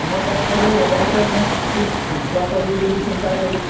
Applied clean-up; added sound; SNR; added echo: none; Waves, surf; 0 dB; reverberation time 0.6 s.